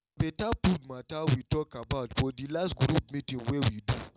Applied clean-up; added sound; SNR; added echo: none; none; none; none.